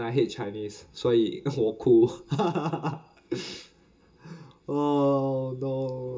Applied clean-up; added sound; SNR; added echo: none; none; none; reverberation time 0.2 s.